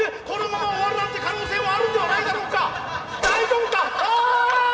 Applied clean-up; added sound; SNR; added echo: none; Motor vehicle (road); 11 dB; reverberation time 2.1 s.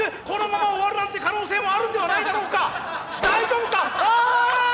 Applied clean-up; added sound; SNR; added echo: none; none; none; none.